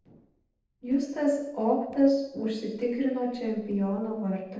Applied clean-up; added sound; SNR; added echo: neural separator model SepFormer DNS4.